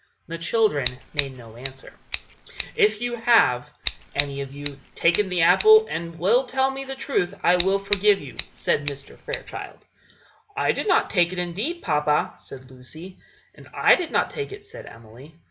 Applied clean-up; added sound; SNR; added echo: none; Scissors; 6 dB; none.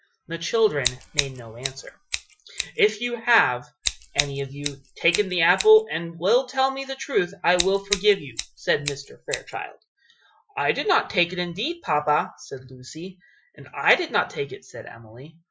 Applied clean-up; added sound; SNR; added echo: classical method Wiener filter.